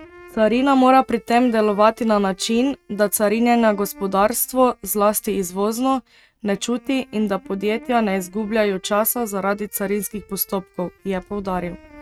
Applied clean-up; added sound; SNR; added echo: neural mask model RNNoise.